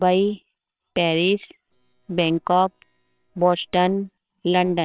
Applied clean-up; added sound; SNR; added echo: neural separator model SepFormer WHAMR!.